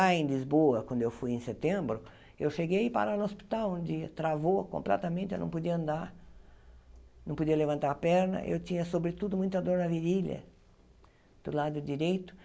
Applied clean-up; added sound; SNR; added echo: none; none; none; none.